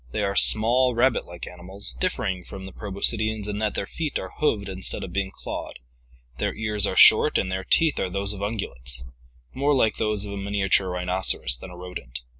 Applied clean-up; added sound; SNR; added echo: none; none; none; none.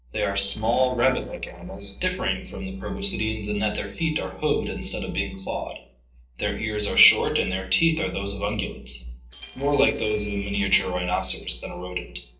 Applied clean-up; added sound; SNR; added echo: neural separator model SepFormer DNS4.